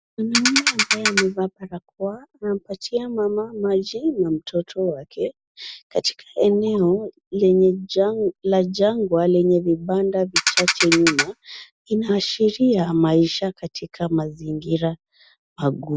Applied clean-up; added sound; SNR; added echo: none; Ratchet, pawl; 0 dB; none.